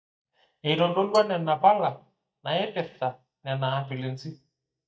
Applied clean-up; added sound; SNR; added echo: neural mask model DeepFilterNet 3.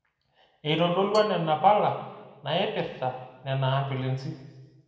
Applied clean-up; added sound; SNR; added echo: none; Bell / Percussion; 16 dB; reverberation time 1.2 s.